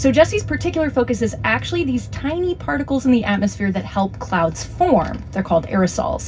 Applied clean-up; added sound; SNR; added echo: none; none; none; reverberation time 0.4 s.